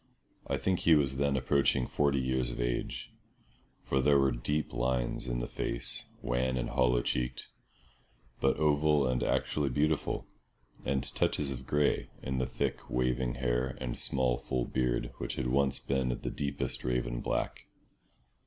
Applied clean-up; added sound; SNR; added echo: none; none; none; none.